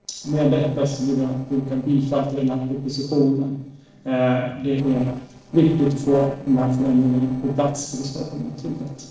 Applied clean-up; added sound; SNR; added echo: neural separator model SepFormer DNS4.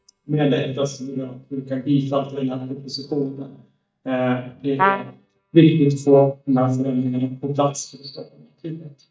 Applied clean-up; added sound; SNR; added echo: neural mask model DeepFilterNet 3.